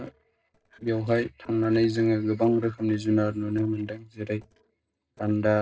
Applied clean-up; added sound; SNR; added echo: neural separator model SepFormer DNS4.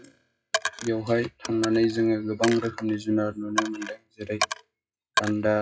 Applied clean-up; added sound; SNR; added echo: classical method WPE with log-MMSE.